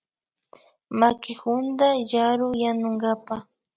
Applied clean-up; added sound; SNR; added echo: none; none; none; none.